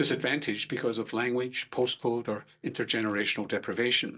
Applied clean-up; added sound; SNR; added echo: neural mask model DeepFilterNet 3.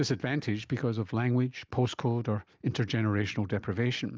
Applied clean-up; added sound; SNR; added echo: none; none; none; none.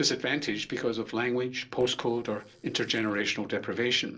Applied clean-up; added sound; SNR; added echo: neural separator model SepFormer DNS4.